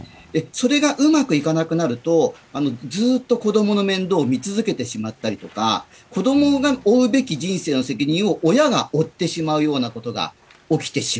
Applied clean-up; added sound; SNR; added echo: none; none; none; none.